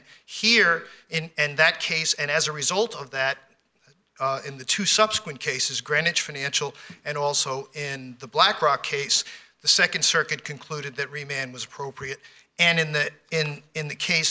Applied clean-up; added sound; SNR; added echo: none; none; none; none.